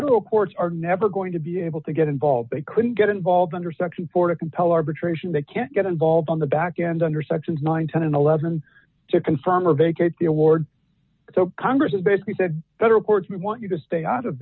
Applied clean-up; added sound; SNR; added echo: none; none; none; none.